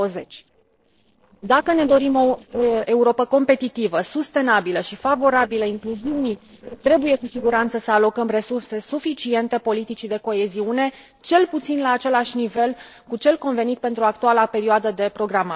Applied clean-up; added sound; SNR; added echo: neural separator model SepFormer DNS4.